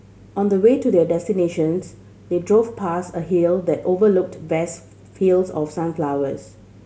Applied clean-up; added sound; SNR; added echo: none; none; none; none.